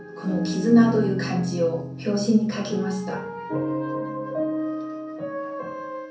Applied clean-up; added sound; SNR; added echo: none; none; none; reverberation time 0.6 s.